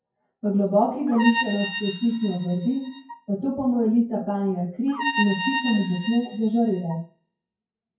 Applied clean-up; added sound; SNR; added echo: classical method WPE with log-MMSE.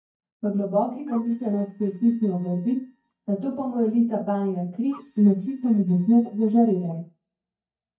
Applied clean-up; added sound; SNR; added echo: neural mask model DeepFilterNet 3.